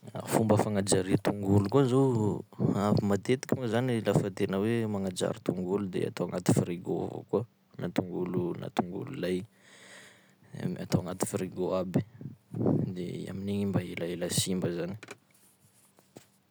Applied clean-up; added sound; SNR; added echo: none; none; none; none.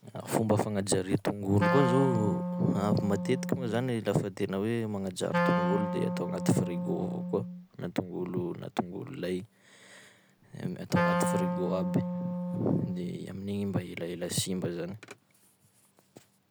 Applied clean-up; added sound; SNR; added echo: none; Wind instrument, woodwind instrument; 1 dB; none.